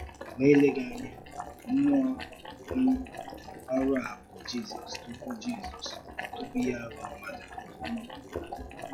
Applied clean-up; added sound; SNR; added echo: classical method log-MMSE.